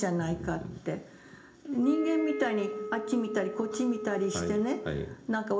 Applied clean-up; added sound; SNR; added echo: none; Wind instrument, woodwind instrument; 7 dB; reverberation time 0.4 s.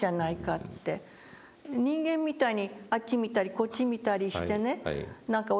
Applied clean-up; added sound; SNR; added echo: none; none; none; none.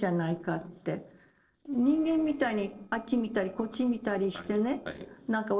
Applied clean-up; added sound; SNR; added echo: neural separator model SepFormer DNS4.